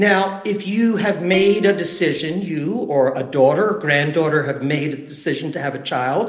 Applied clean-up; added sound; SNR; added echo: neural separator model SepFormer DNS4.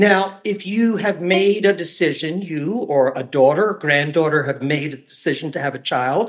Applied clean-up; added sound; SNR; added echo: neural mask model DeepFilterNet 3.